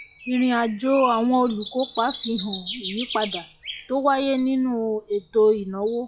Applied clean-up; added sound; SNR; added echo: classical method log-MMSE.